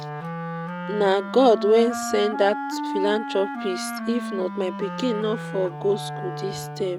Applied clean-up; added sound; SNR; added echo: none; Wind instrument, woodwind instrument; 7 dB; none.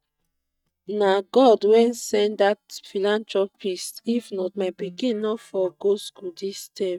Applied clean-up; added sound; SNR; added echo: neural mask model DeepFilterNet 3.